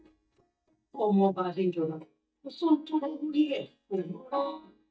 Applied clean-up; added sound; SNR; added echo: neural mask model DeepFilterNet 3.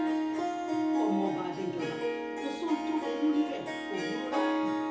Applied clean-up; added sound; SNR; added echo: none; Harp; -4 dB; reverberation time 0.8 s.